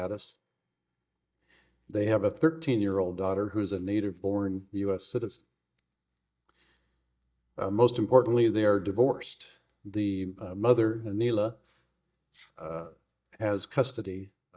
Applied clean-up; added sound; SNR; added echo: neural mask model DeepFilterNet 3.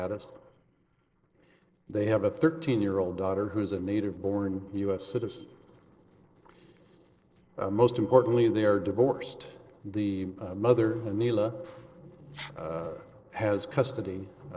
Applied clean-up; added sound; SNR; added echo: neural separator model SepFormer DNS4.